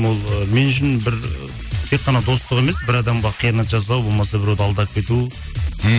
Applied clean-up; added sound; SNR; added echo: none; none; none; none.